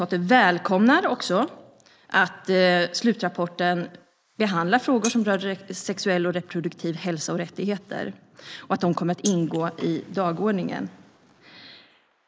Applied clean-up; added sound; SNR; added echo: neural mask model Resemble Enhance denoiser.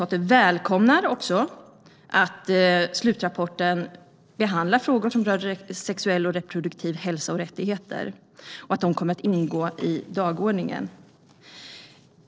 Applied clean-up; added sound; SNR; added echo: neural separator model SepFormer DNS4.